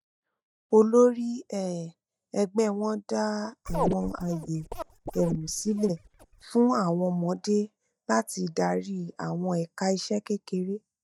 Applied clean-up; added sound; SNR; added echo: neural mask model DeepFilterNet 3.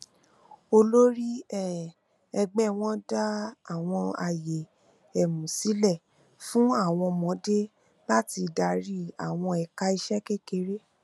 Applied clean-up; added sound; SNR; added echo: none; none; none; none.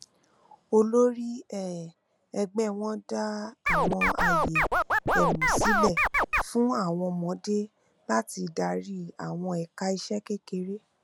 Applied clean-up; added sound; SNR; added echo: none; Scratching (performance technique); -5 dB; none.